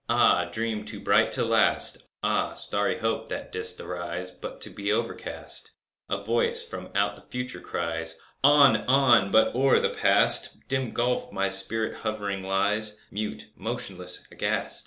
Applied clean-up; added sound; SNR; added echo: none; none; none; none.